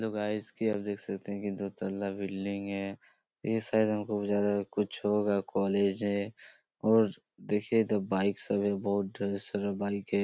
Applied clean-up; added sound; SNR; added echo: none; none; none; none.